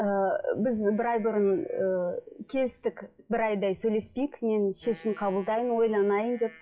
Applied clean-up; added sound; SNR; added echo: classical method WPE with log-MMSE.